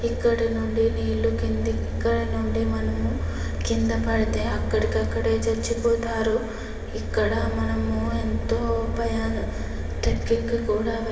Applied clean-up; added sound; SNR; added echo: none; none; none; reverberation time 2.5 s.